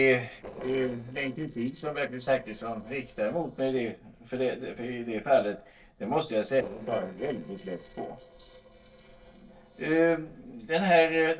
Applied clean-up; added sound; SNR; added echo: neural separator model SepFormer DNS4.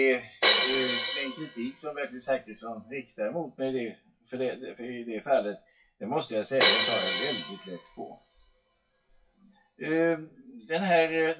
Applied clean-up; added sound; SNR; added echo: classical method WPE with log-MMSE.